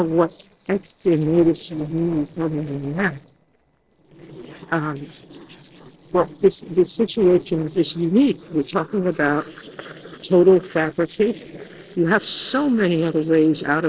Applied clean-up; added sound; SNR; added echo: neural separator model SepFormer DNS4.